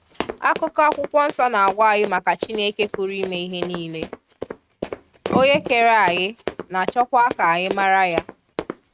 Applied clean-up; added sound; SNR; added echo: neural mask model RNNoise.